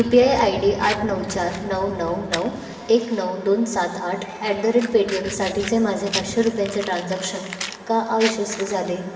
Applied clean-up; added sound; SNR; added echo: none; Fire; 14 dB; reverberation time 2.0 s.